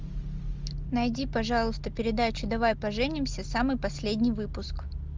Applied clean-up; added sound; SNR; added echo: none; none; none; none.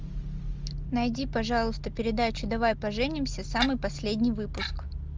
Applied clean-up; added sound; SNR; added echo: none; Clock; 8 dB; none.